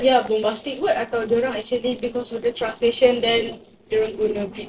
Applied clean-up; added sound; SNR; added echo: neural separator model SepFormer DNS4.